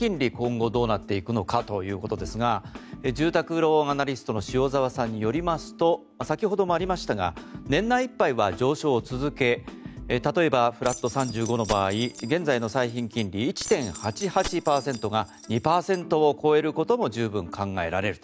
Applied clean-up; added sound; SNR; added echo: none; Keys jangling; 15 dB; none.